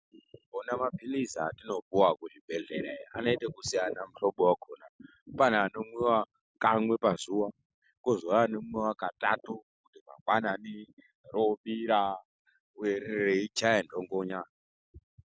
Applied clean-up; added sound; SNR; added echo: none; none; none; none.